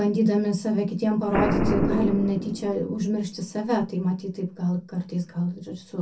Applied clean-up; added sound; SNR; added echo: none; Boom; 6 dB; reverberation time 0.3 s.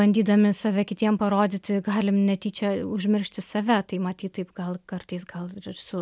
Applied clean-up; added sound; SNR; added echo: none; none; none; none.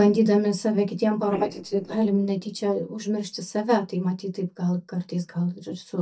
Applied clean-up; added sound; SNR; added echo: neural mask model DeepFilterNet 3.